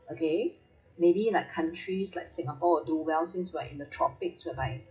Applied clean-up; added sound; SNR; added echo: classical method WPE with log-MMSE.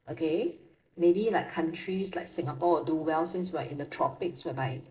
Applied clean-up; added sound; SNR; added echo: neural separator model SepFormer DNS4.